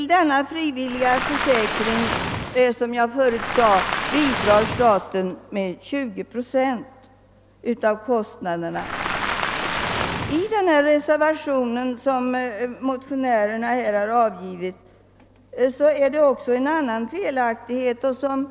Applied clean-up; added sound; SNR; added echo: none; Waves, surf; 4 dB; none.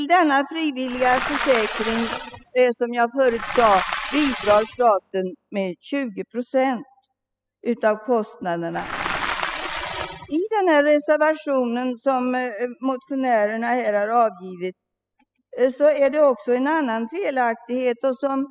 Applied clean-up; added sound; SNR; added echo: classical method spectral subtraction.